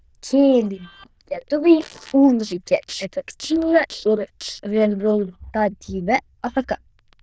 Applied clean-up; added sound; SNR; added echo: neural diffusion model UNIVERSE++.